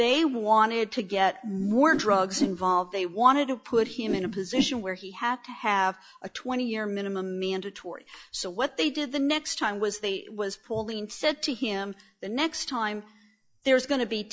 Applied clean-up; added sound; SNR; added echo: classical method log-MMSE.